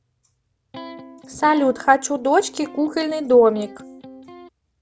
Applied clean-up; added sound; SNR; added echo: none; Electric guitar; 19 dB; none.